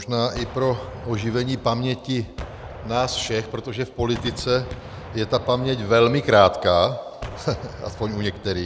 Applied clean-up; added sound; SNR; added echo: none; Gunshot, gunfire; 15 dB; none.